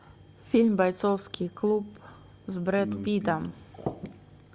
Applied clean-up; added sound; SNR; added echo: none; none; none; none.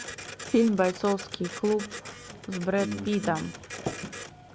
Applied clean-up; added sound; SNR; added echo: none; Printer; 13 dB; none.